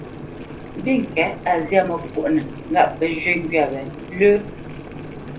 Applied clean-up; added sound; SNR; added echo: none; Boiling; 12 dB; reverberation time 0.3 s.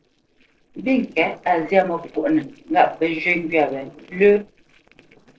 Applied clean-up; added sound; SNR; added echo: neural separator model SepFormer DNS4.